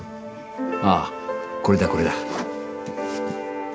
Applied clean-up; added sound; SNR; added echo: none; none; none; none.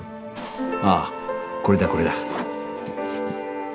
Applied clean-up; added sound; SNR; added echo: none; Mechanisms; 16 dB; none.